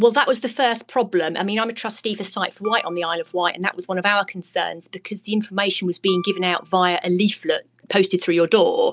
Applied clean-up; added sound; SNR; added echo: none; Piano; 20 dB; none.